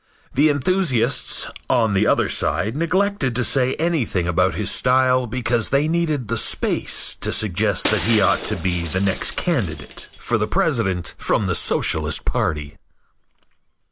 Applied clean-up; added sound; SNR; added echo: none; Shatter; 11 dB; none.